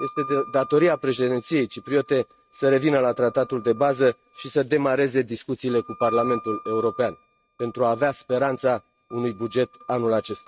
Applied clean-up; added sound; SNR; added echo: neural mask model RNNoise.